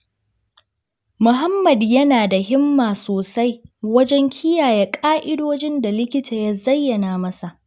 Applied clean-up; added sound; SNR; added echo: none; none; none; none.